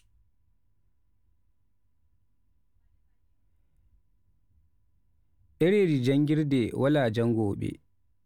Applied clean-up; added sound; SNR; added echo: none; none; none; none.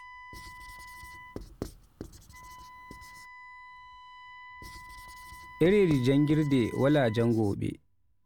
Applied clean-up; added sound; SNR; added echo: none; Writing + Wind instrument, woodwind instrument; 15 dB; none.